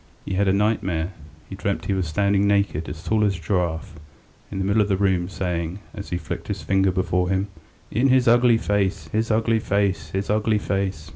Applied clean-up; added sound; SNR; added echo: none; none; none; none.